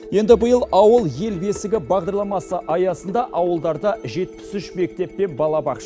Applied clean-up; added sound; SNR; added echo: none; none; none; none.